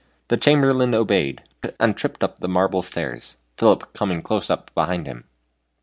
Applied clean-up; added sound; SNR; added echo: none; none; none; none.